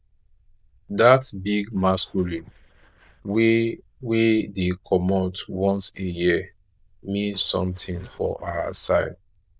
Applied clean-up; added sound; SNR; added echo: neural diffusion model UNIVERSE++.